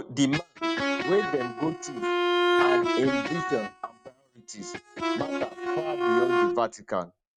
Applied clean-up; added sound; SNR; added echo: neural mask model RNNoise.